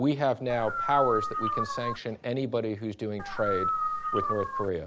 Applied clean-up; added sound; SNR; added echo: none; Dog; 1 dB; none.